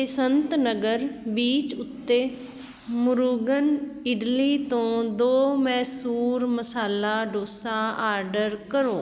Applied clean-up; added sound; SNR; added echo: none; none; none; none.